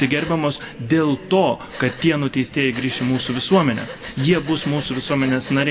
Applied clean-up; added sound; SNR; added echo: none; Breathing; 16 dB; reverberation time 1.0 s.